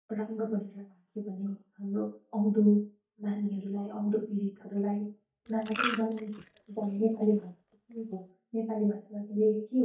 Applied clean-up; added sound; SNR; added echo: neural mask model DeepFilterNet 3.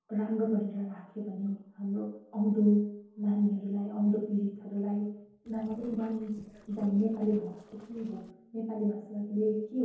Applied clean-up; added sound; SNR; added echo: neural separator model SepFormer DNS4.